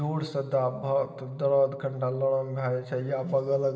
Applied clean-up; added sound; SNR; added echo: none; none; none; reverberation time 1.9 s.